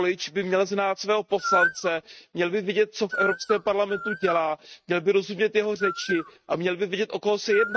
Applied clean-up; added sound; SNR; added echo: neural mask model RNNoise.